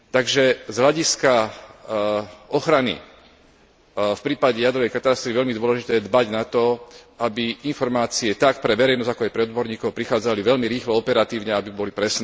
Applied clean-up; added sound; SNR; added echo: none; none; none; none.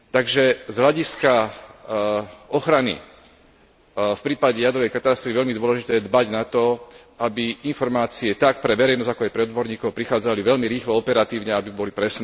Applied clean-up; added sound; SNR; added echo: none; Cutlery, silverware; 11 dB; none.